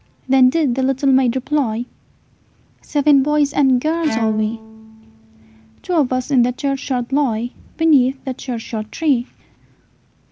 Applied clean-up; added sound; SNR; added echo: none; Bowed string instrument; 13 dB; none.